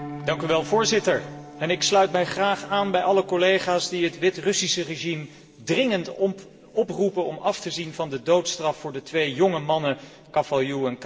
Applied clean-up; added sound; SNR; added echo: none; Piano; 19 dB; reverberation time 2.5 s.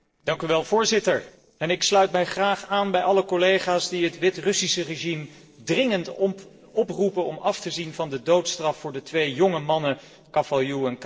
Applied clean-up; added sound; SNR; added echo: neural separator model SepFormer DNS4.